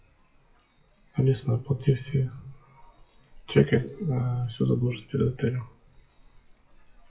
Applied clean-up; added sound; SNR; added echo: classical method WPE with log-MMSE.